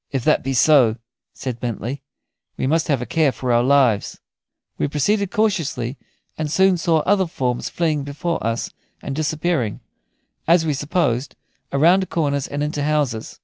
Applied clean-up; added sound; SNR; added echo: none; none; none; none.